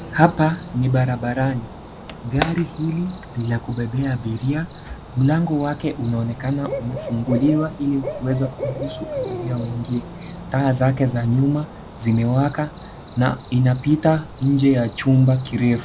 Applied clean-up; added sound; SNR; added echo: none; Cricket / Bird; 13 dB; none.